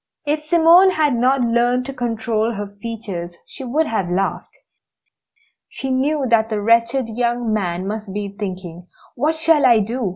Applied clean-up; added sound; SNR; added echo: none; none; none; none.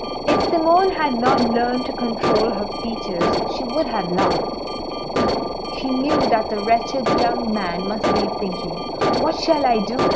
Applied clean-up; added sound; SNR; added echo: none; Alarm; 0 dB; none.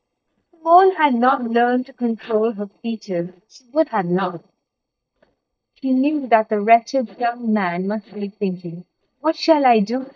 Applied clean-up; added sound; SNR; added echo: neural mask model DeepFilterNet 3.